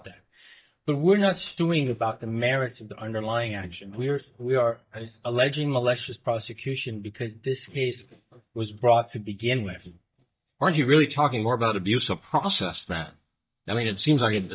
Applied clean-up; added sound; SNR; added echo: neural mask model DeepFilterNet 3.